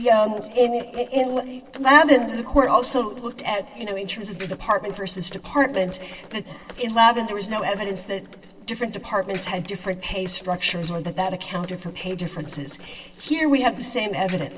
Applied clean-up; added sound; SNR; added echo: neural separator model SepFormer DNS4.